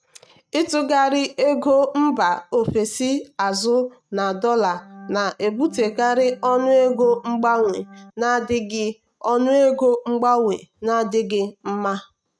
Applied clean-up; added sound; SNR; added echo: neural mask model RNNoise.